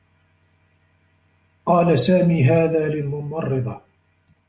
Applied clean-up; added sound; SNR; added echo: none; none; none; none.